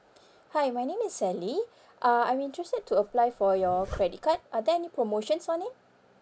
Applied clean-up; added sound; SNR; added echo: none; Zipper (clothing); 16 dB; none.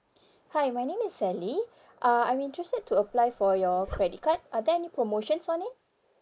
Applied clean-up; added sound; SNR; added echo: neural mask model Resemble Enhance denoiser.